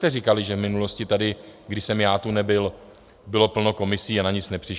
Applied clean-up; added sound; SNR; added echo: none; none; none; none.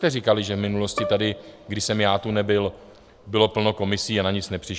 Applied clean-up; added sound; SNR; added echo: none; Bowed string instrument; 14 dB; none.